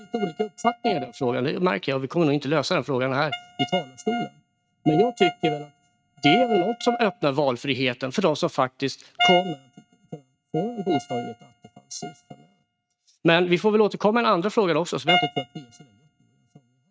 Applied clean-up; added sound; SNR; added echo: neural mask model RNNoise.